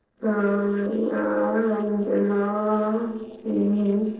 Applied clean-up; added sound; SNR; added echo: neural separator model SepFormer DNS4.